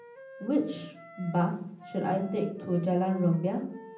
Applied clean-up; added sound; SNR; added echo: none; Wind instrument, woodwind instrument; 18 dB; reverberation time 0.6 s.